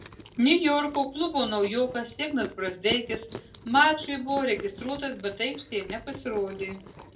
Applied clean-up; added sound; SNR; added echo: none; Chewing, mastication; 16 dB; reverberation time 0.2 s.